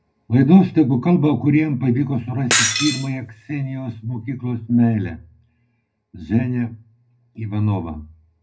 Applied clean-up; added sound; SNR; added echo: none; Shatter; 4 dB; reverberation time 0.4 s.